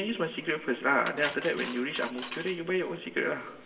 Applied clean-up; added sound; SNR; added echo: none; Cutlery, silverware; 14 dB; reverberation time 2.0 s.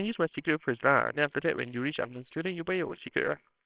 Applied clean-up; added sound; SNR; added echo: neural separator model SepFormer WHAMR!.